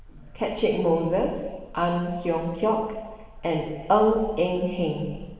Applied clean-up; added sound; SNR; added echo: none; none; none; reverberation time 1.2 s.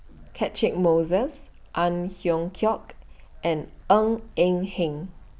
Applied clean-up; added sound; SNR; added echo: none; none; none; none.